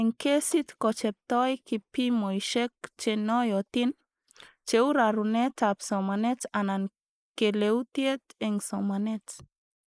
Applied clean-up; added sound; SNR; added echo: neural mask model Resemble Enhance denoiser.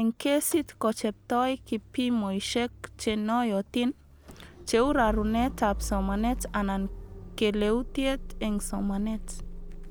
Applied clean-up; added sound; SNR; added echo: none; Idling / Engine starting / Motor vehicle (road); 11 dB; none.